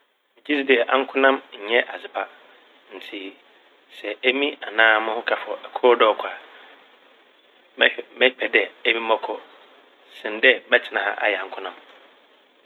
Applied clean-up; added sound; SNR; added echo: none; none; none; none.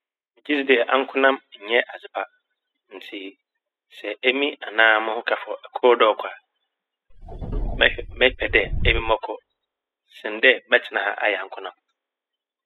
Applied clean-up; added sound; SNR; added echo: classical method spectral subtraction.